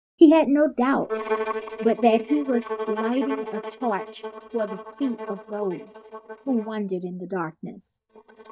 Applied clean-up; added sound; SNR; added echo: neural mask model DeepFilterNet 3.